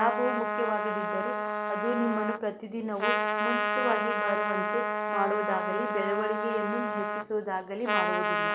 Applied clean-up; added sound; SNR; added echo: none; Trumpet; -2 dB; none.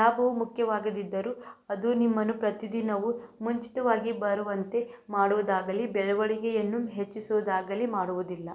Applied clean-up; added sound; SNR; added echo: none; none; none; none.